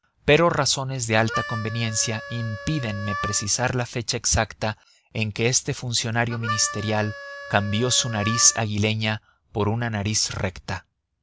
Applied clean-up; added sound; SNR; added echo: none; Harmonica; 10 dB; none.